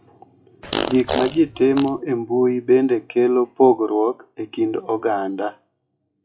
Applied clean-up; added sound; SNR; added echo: classical method WPE with log-MMSE.